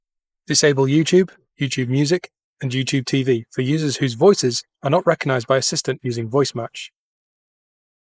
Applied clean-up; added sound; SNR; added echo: neural mask model Resemble Enhance denoiser.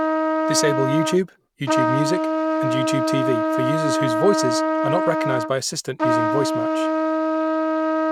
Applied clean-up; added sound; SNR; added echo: none; Trumpet; -4 dB; none.